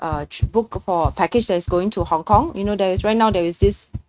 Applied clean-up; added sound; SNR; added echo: neural mask model RNNoise.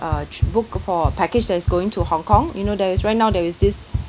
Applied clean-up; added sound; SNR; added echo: none; Run; 4 dB; none.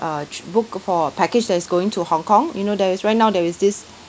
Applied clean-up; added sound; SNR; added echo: none; none; none; none.